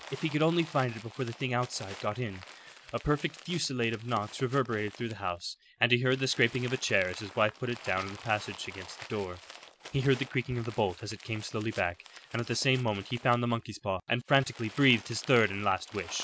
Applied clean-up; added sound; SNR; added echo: none; Crumpling, crinkling; 18 dB; none.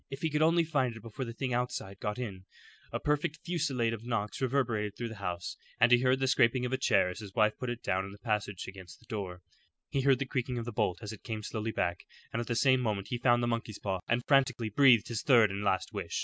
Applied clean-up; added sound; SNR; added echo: none; none; none; none.